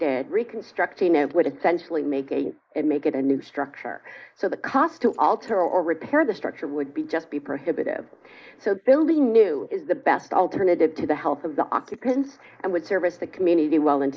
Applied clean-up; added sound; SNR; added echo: neural mask model Resemble Enhance denoiser.